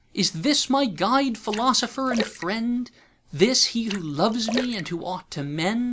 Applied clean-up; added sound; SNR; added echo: none; Splash, splatter; 12 dB; none.